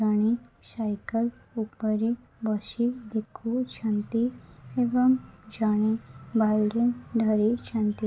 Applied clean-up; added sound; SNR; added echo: none; none; none; none.